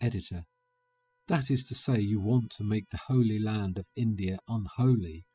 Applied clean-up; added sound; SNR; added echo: classical method spectral subtraction.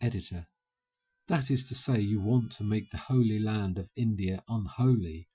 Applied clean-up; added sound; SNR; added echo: classical method Wiener filter.